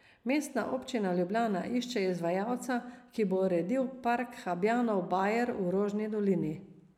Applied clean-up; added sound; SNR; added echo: none; none; none; none.